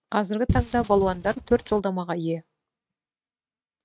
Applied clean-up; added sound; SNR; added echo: neural mask model RNNoise.